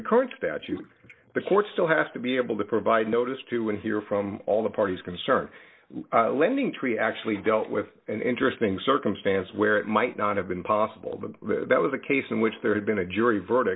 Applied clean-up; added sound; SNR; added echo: neural mask model Resemble Enhance denoiser.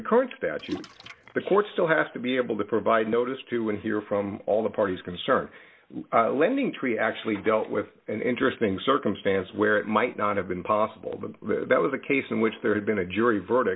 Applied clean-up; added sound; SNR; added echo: none; Splash, splatter; 16 dB; none.